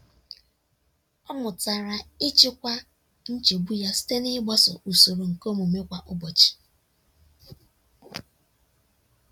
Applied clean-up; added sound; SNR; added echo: none; none; none; none.